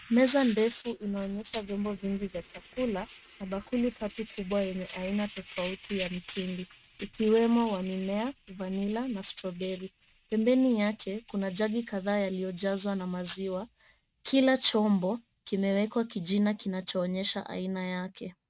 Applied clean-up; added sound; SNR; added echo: neural mask model RNNoise.